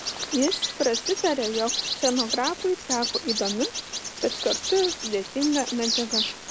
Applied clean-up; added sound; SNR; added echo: none; Bird vocalization, bird call, bird song; 3 dB; none.